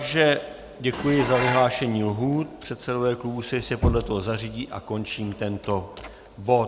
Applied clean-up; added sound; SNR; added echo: none; Knock + Dishes, pots, and pans; 9 dB; none.